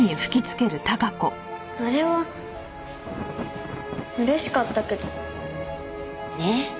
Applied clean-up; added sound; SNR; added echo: none; Thunder; 14 dB; none.